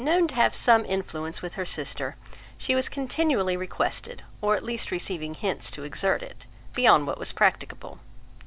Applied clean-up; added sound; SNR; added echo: none; none; none; none.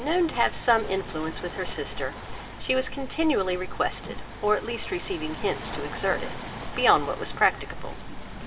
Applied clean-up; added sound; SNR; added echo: none; Waves, surf; 12 dB; reverberation time 0.7 s.